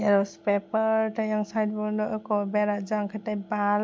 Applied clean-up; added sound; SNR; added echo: none; none; none; none.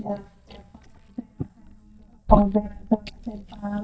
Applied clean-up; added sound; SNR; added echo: neural mask model DeepFilterNet 3.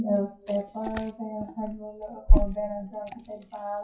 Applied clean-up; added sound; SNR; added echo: classical method WPE with log-MMSE.